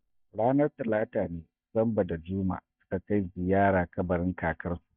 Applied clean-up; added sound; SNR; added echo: neural mask model DeepFilterNet 3.